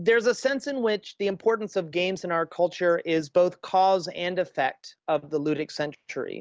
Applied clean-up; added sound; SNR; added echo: none; none; none; none.